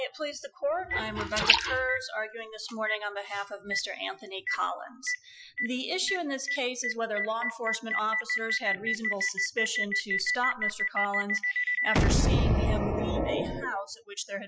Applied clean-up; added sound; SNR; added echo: classical method Wiener filter.